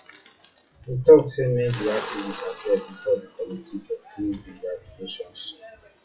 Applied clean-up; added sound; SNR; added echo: classical method WPE with log-MMSE.